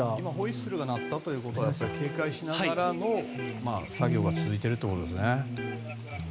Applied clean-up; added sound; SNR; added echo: none; Electric guitar; 6 dB; none.